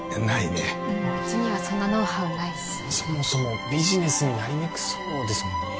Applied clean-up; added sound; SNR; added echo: none; Cowbell; 19 dB; none.